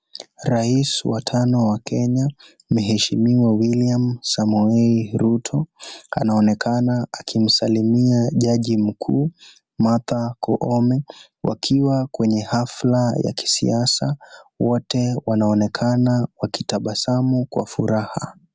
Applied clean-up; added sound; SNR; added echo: none; none; none; none.